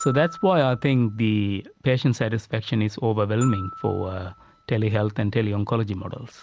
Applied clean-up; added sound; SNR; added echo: none; Glockenspiel; 18 dB; none.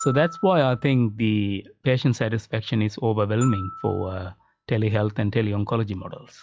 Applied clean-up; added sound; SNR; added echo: classical method log-MMSE.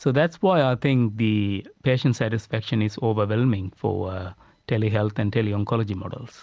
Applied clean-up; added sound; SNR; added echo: none; none; none; none.